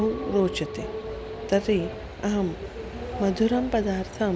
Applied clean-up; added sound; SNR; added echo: none; Chink, clink; 14 dB; none.